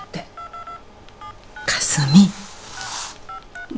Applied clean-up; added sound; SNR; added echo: none; Camera + Telephone; 16 dB; none.